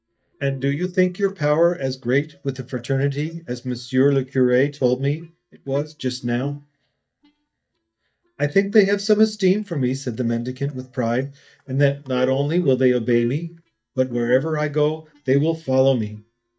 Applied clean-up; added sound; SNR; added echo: neural mask model DeepFilterNet 3.